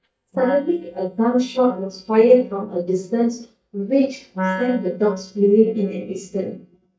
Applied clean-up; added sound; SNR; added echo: neural mask model DeepFilterNet 3.